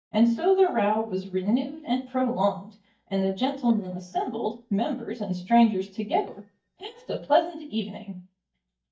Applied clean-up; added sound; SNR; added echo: neural mask model DeepFilterNet 3.